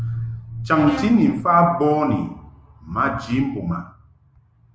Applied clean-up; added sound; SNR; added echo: none; Bowed string instrument; 17 dB; none.